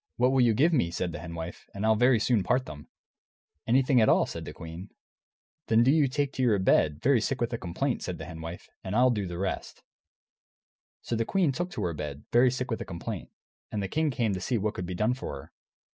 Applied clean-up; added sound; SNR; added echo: none; none; none; none.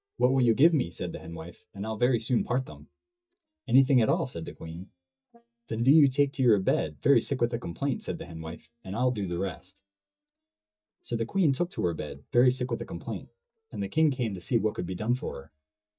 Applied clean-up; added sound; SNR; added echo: neural mask model DeepFilterNet 3.